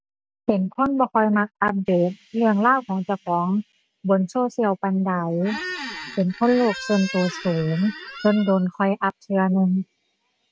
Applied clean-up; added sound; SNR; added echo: none; Squeak; 12 dB; none.